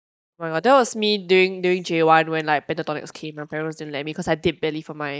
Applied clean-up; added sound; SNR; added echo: neural mask model DeepFilterNet 3.